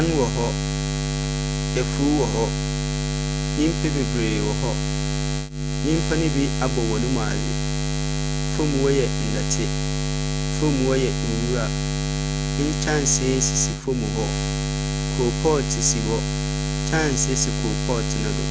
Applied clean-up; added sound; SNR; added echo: none; Buzz; -3 dB; none.